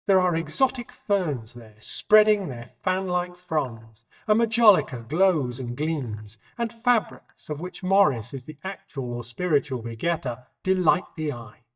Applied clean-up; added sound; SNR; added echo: neural mask model DeepFilterNet 3.